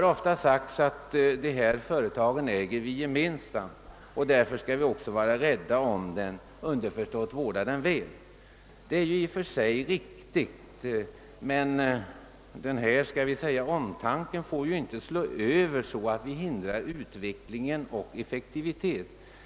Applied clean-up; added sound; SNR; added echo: none; none; none; none.